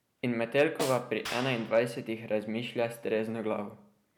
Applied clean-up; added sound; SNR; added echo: none; Clapping + Snare drum; 13 dB; none.